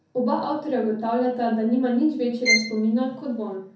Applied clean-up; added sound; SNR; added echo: none; Bowed string instrument; 2 dB; reverberation time 0.5 s.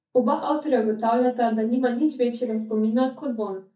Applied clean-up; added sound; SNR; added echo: neural mask model DeepFilterNet 3.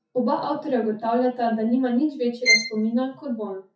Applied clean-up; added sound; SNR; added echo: classical method WPE with log-MMSE.